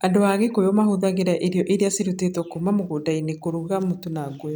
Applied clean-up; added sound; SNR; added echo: none; none; none; none.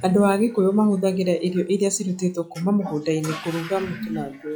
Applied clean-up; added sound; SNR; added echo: classical method log-MMSE.